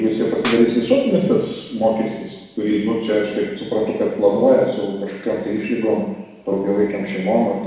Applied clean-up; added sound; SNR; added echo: none; Clapping; 17 dB; reverberation time 1.1 s.